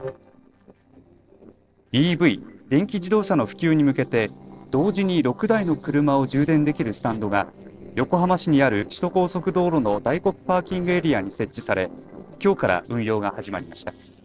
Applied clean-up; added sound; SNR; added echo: neural separator model SepFormer DNS4.